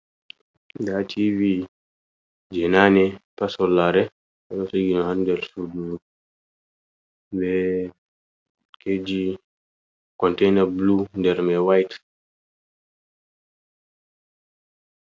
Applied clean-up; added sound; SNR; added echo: none; none; none; none.